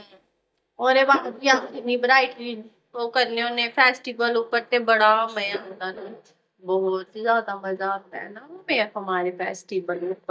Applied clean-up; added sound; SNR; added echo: neural mask model DeepFilterNet 3.